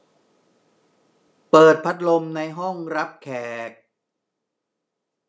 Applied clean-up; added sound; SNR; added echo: none; none; none; none.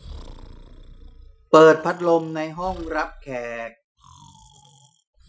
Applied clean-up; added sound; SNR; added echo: classical method Wiener filter.